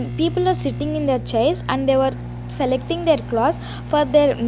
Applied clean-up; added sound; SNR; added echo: none; Microwave oven; 10 dB; none.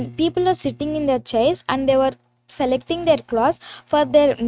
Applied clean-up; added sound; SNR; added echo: neural mask model RNNoise.